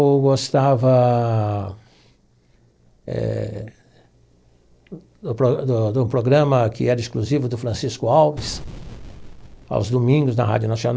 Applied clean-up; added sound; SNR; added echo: neural separator model SepFormer DNS4.